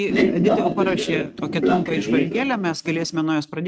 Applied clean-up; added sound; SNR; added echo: neural mask model RNNoise.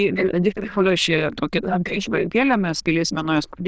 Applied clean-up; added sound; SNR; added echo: neural diffusion model UNIVERSE++.